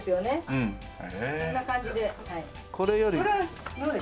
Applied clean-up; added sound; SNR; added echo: none; none; none; none.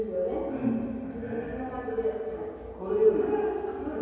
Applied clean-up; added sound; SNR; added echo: none; none; none; reverberation time 2.2 s.